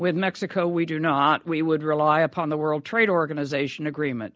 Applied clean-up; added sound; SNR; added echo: none; none; none; none.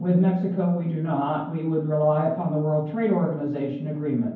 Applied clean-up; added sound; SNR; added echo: none; none; none; reverberation time 0.9 s.